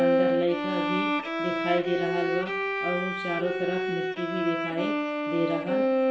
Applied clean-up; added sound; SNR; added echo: none; Bowed string instrument; -3 dB; reverberation time 0.5 s.